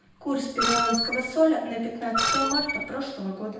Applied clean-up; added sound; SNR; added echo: none; Screech; 0 dB; reverberation time 0.9 s.